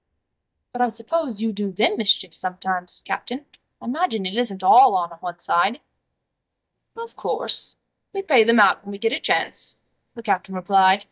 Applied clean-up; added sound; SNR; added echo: neural mask model DeepFilterNet 3.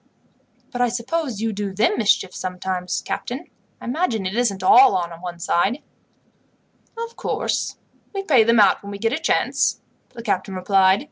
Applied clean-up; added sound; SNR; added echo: none; none; none; none.